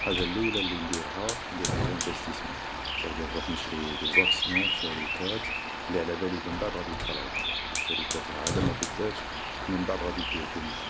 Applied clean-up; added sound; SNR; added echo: none; Bird vocalization, bird call, bird song + Hiss / Fire; -3 dB; none.